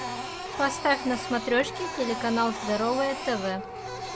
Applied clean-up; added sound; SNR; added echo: none; Printer; 7 dB; none.